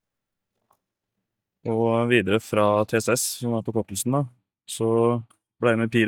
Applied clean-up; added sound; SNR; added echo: neural mask model DeepFilterNet 3.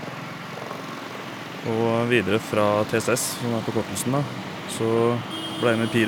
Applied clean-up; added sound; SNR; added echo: none; Traffic noise, roadway noise; 8 dB; none.